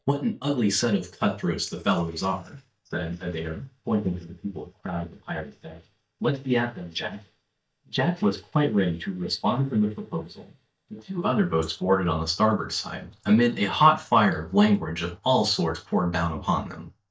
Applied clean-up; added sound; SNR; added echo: neural mask model DeepFilterNet 3.